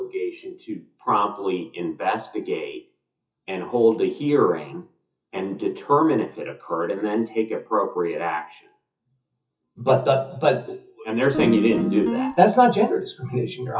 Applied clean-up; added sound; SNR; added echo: classical method WPE with log-MMSE.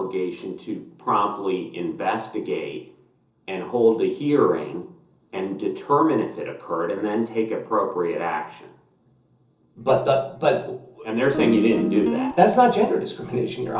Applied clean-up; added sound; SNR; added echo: neural separator model SepFormer DNS4.